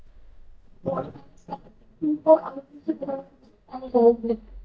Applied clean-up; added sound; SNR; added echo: neural mask model DeepFilterNet 3.